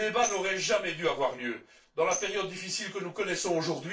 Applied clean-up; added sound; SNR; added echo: neural separator model SepFormer DNS4.